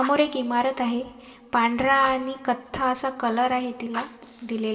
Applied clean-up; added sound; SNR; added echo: none; Fire; 16 dB; reverberation time 1.3 s.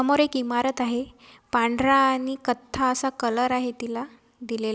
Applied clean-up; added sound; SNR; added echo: none; none; none; none.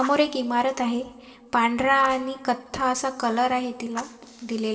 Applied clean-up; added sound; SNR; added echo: neural separator model SepFormer DNS4.